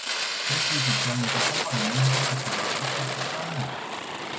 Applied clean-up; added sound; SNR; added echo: none; Fire; -3 dB; none.